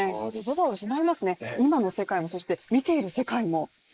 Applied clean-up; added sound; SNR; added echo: neural mask model Resemble Enhance denoiser.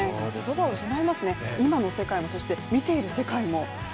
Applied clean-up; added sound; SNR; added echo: none; none; none; none.